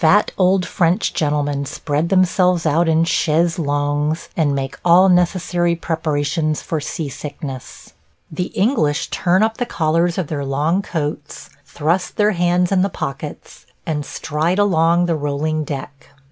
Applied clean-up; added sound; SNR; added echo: none; none; none; none.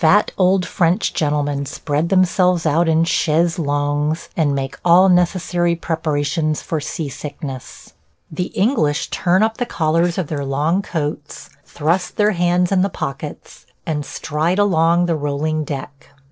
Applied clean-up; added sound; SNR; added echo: neural separator model SepFormer DNS4.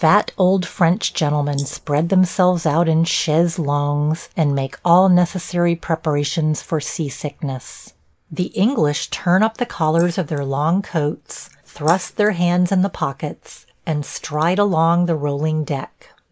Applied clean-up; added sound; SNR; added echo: neural mask model Resemble Enhance denoiser.